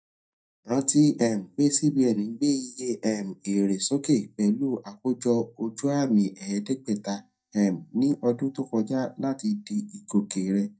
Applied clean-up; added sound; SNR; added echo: neural mask model DeepFilterNet 3.